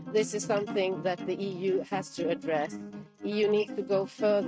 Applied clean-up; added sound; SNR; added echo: neural mask model RNNoise.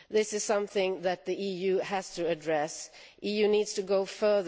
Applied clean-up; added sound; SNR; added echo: none; none; none; none.